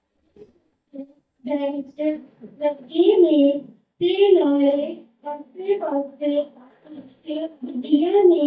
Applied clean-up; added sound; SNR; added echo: neural mask model DeepFilterNet 3.